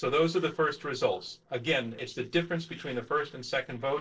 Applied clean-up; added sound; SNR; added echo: neural separator model SepFormer DNS4.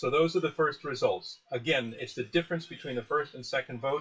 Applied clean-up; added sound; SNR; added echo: classical method WPE with log-MMSE.